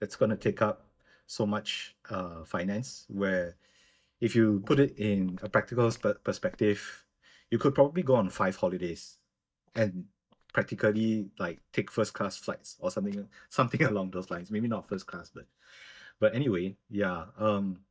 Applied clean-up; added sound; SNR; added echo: neural mask model DeepFilterNet 3.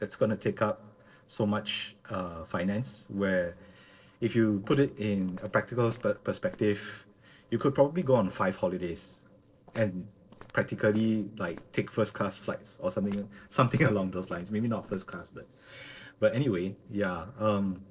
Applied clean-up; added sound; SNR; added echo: neural separator model SepFormer DNS4.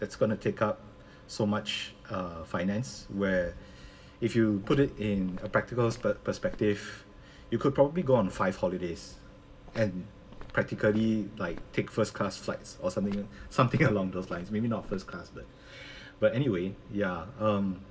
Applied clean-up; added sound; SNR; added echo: none; Walk, footsteps; 17 dB; reverberation time 0.3 s.